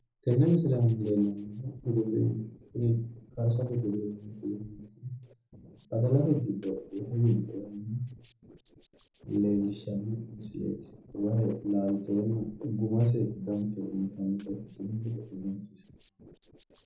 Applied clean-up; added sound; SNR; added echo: neural separator model SepFormer DNS4.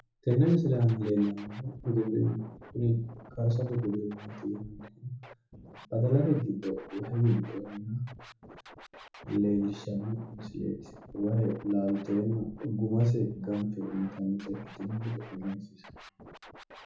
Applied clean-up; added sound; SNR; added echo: none; Scratching (performance technique); 20 dB; reverberation time 0.8 s.